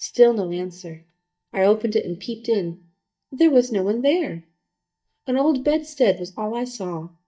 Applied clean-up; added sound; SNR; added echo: neural mask model DeepFilterNet 3.